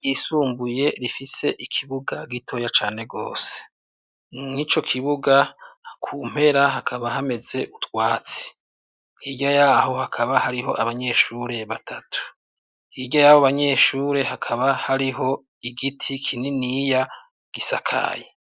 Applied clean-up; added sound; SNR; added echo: none; none; none; none.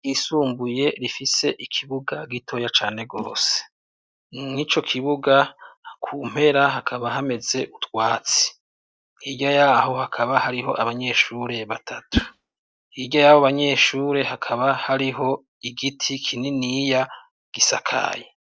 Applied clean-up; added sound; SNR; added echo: neural mask model DeepFilterNet 3.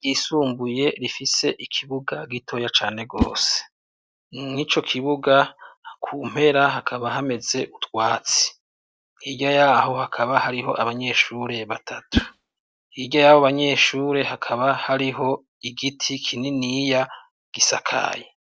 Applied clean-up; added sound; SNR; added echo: none; Whoosh, swoosh, swish; 9 dB; none.